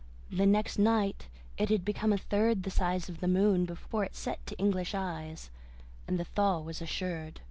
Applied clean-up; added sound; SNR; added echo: none; none; none; none.